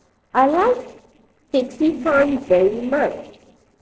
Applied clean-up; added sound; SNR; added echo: neural separator model SepFormer DNS4.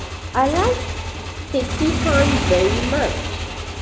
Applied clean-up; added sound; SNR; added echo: none; Motorcycle / Engine; 1 dB; none.